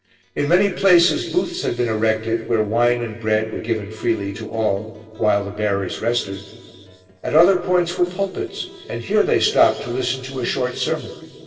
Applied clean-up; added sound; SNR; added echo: neural separator model SepFormer DNS4.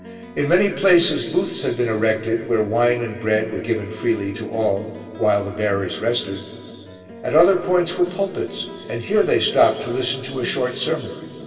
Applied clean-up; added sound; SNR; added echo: none; Plucked string instrument; 17 dB; reverberation time 2.4 s.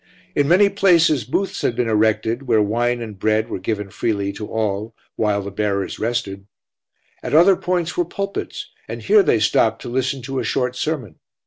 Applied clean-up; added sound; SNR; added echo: none; none; none; none.